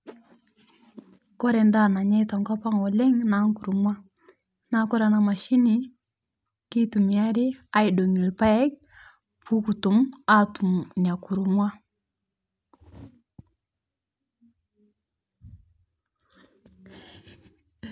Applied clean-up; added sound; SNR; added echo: none; none; none; none.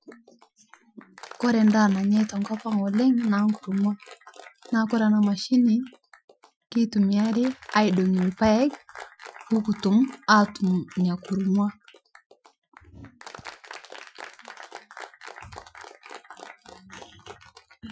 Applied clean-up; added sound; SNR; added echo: classical method Wiener filter.